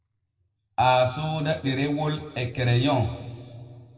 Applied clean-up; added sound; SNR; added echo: none; none; none; reverberation time 1.7 s.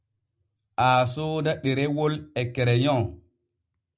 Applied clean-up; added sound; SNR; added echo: none; none; none; none.